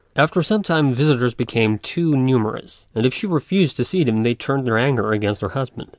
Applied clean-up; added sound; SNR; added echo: none; none; none; none.